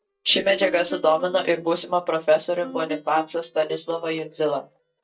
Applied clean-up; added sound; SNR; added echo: neural mask model DeepFilterNet 3.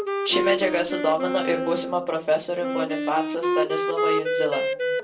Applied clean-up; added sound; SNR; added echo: none; Wind instrument, woodwind instrument; 0 dB; reverberation time 0.2 s.